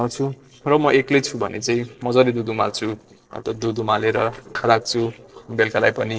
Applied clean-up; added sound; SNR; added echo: neural separator model SepFormer DNS4.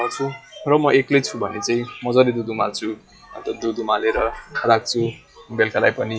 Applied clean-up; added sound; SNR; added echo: classical method WPE with log-MMSE.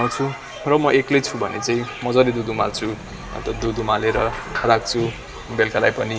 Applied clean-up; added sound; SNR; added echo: none; Sliding door; 15 dB; reverberation time 2.3 s.